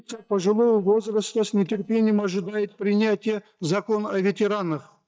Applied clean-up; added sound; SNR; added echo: neural mask model DeepFilterNet 3.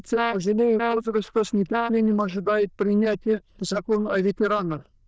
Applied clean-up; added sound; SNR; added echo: neural diffusion model UNIVERSE++.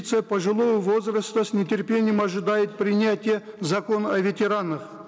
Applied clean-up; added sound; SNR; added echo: none; none; none; none.